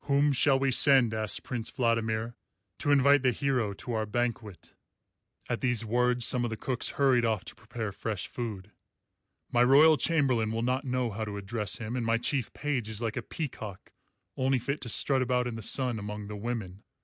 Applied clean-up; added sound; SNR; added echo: none; none; none; none.